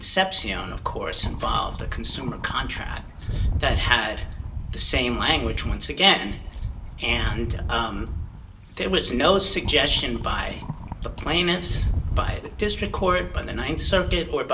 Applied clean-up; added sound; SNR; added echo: none; Rattle; 5 dB; reverberation time 0.2 s.